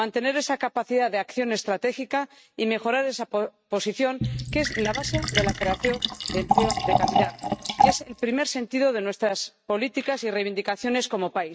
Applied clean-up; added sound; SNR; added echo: neural mask model RNNoise.